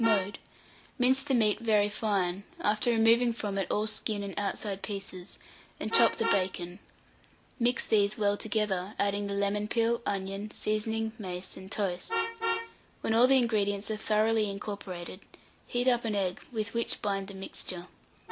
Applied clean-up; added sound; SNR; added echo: none; Vehicle horn, car horn, honking; 12 dB; none.